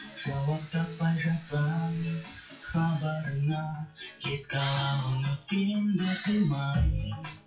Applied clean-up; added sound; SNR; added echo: classical method WPE with log-MMSE.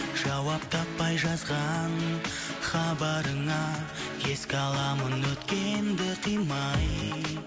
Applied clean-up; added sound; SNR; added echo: none; none; none; none.